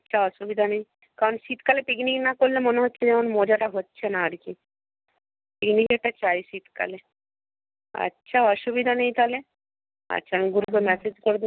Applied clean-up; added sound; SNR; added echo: none; none; none; none.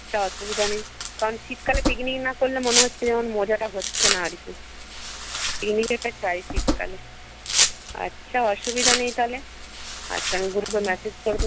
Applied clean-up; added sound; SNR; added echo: none; Domestic sounds, home sounds; 0 dB; none.